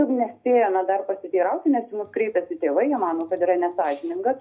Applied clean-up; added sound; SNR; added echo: none; Rattle (instrument); 17 dB; reverberation time 0.4 s.